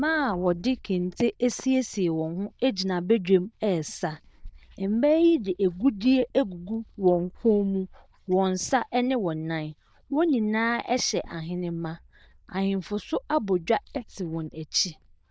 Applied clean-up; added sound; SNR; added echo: neural diffusion model UNIVERSE++.